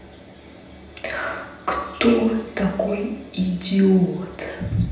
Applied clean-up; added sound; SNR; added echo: none; none; none; reverberation time 0.9 s.